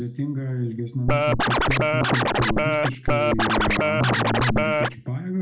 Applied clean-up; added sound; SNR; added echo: none; Scratching (performance technique); -5 dB; reverberation time 0.3 s.